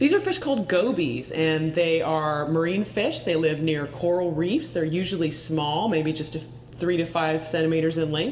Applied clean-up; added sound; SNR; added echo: none; none; none; reverberation time 2.7 s.